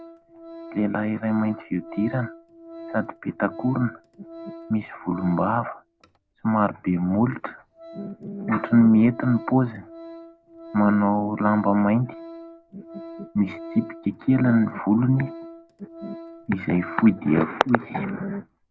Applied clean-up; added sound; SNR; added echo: none; Organ; 18 dB; none.